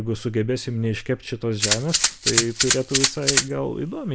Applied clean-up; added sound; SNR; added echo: none; Rattle (instrument); -3 dB; none.